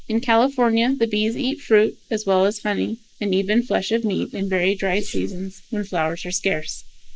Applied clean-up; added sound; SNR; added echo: neural mask model Resemble Enhance denoiser.